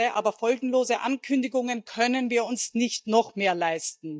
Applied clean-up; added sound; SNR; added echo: neural mask model DeepFilterNet 3.